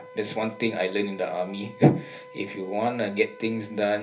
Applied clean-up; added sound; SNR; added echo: none; Wind instrument, woodwind instrument; 19 dB; reverberation time 0.3 s.